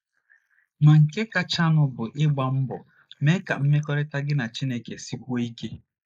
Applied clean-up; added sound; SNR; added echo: neural mask model Resemble Enhance denoiser.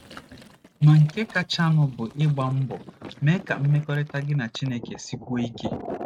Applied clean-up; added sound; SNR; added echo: neural mask model RNNoise.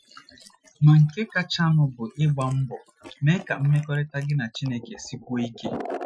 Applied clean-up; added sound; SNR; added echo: classical method Wiener filter.